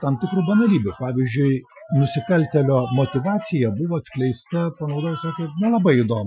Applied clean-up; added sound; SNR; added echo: classical method Wiener filter.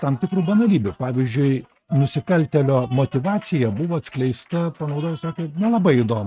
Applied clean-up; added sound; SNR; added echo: neural mask model RNNoise.